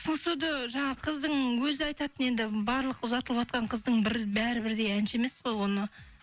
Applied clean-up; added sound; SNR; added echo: none; none; none; none.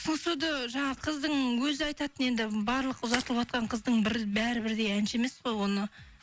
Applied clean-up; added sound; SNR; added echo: none; Crushing; 12 dB; none.